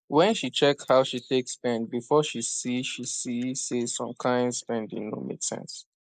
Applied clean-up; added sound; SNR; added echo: neural mask model Resemble Enhance denoiser.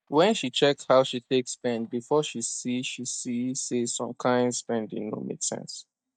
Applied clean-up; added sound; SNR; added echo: neural mask model DeepFilterNet 3.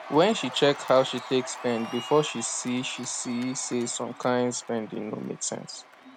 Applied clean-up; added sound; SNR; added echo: none; Cheering; 15 dB; none.